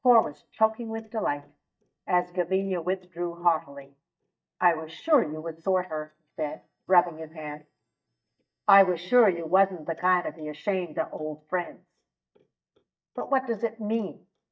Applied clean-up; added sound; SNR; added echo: neural mask model DeepFilterNet 3.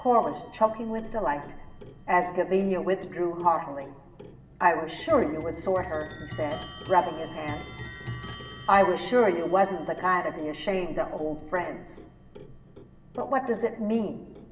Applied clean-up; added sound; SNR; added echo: none; Clock; 14 dB; reverberation time 1.0 s.